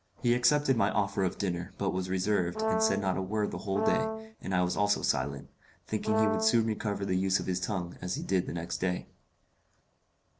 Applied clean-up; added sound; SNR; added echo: none; Brass instrument; 3 dB; none.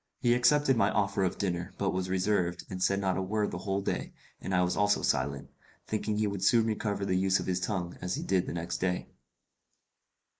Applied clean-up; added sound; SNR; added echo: neural mask model Resemble Enhance denoiser.